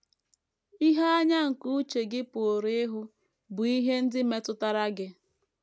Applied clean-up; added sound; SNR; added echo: none; none; none; none.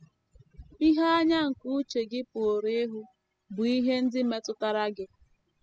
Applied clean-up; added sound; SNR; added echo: classical method spectral subtraction.